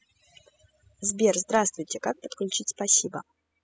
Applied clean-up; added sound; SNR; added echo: classical method spectral subtraction.